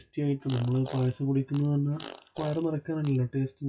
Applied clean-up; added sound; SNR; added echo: classical method WPE with log-MMSE.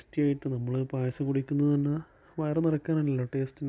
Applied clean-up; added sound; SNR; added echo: none; none; none; none.